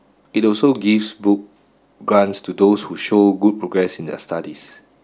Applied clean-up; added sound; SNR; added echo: none; none; none; none.